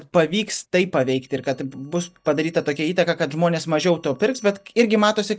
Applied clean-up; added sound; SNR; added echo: neural mask model DeepFilterNet 3.